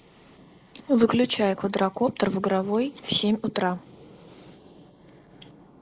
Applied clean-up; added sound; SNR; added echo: neural mask model Resemble Enhance denoiser.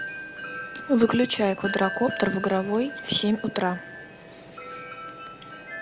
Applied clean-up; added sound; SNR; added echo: none; Wind chime; 10 dB; none.